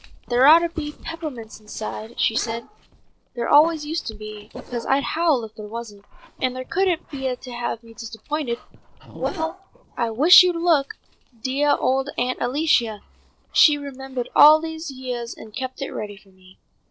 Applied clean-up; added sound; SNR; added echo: neural separator model SepFormer DNS4.